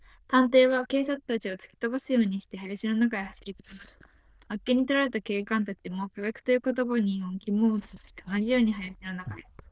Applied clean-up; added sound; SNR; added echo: neural diffusion model UNIVERSE++.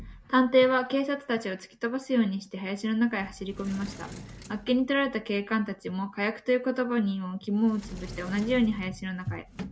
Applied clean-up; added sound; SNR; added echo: none; Sliding door; 18 dB; none.